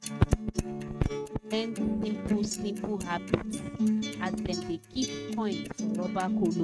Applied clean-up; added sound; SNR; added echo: neural mask model RNNoise.